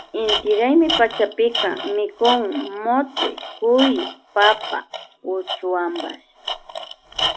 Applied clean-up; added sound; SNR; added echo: none; Tools; 7 dB; none.